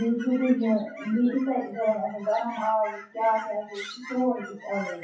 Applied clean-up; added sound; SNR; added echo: classical method WPE with log-MMSE.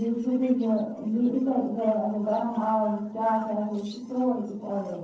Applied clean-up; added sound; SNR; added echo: neural separator model SepFormer DNS4.